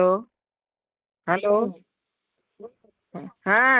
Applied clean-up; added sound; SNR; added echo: neural mask model Resemble Enhance denoiser.